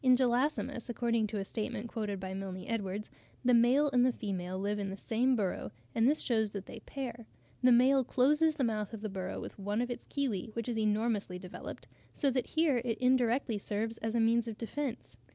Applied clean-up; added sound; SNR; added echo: none; none; none; none.